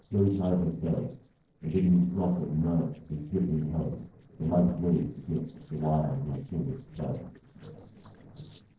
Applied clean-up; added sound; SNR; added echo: neural separator model SepFormer DNS4.